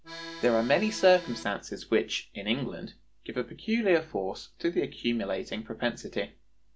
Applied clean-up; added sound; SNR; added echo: none; Accordion; 13 dB; none.